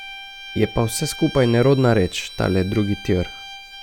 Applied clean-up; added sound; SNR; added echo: none; Bowed string instrument; 16 dB; none.